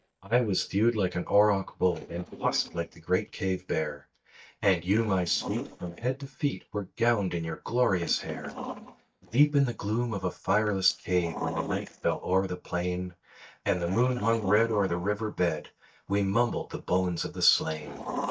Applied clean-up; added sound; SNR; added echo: neural mask model DeepFilterNet 3.